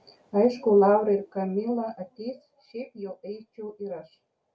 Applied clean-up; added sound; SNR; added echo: none; none; none; none.